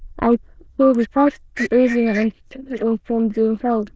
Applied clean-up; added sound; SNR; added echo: neural diffusion model UNIVERSE++.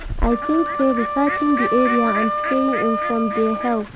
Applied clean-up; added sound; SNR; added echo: none; Fowl + Wind instrument, woodwind instrument; 2 dB; none.